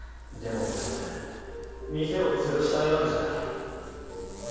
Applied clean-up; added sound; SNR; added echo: none; Zipper (clothing); 13 dB; reverberation time 2.2 s.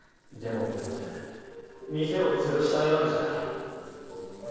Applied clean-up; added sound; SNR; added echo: neural separator model SepFormer DNS4.